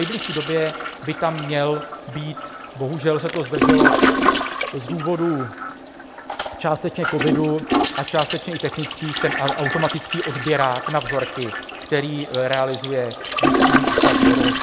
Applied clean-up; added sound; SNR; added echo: none; Toilet flush; -2 dB; none.